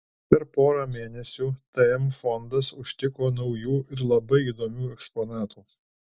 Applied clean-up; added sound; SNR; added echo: none; none; none; none.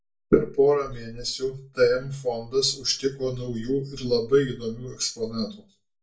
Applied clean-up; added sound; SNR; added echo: none; none; none; reverberation time 0.3 s.